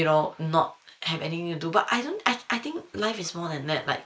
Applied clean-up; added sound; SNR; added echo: neural mask model Resemble Enhance denoiser.